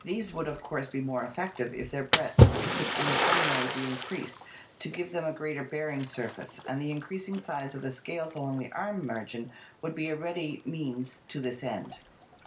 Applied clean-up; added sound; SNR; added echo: none; Splash, splatter; -3 dB; none.